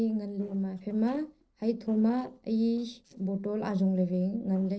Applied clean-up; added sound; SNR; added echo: neural separator model SepFormer DNS4.